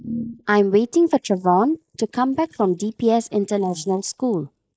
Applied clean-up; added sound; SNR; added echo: neural mask model Resemble Enhance denoiser.